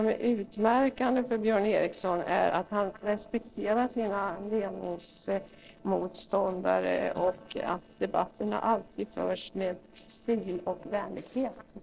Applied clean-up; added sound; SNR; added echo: neural separator model SepFormer DNS4.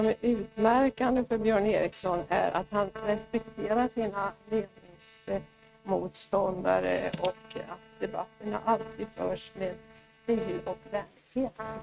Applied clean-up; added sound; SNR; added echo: neural mask model RNNoise.